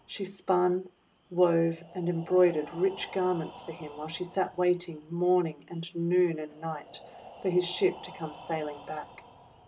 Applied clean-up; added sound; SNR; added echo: none; Breathing; 20 dB; none.